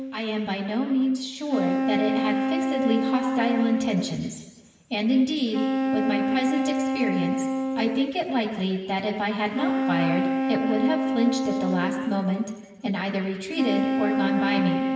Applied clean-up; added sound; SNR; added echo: none; Wind instrument, woodwind instrument; 0 dB; reverberation time 1.5 s.